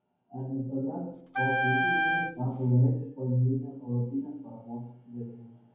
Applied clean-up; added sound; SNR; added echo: none; Wind instrument, woodwind instrument; -1 dB; reverberation time 0.9 s.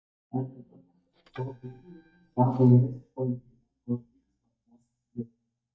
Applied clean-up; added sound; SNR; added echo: neural mask model DeepFilterNet 3.